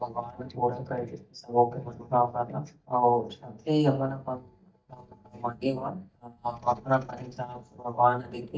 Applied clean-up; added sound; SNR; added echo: neural mask model DeepFilterNet 3.